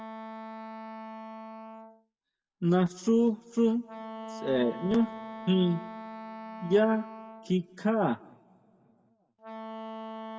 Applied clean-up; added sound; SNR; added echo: none; Wind instrument, woodwind instrument; 13 dB; reverberation time 1.1 s.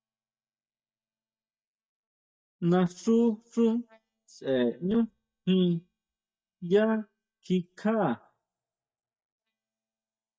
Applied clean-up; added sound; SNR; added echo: neural mask model DeepFilterNet 3.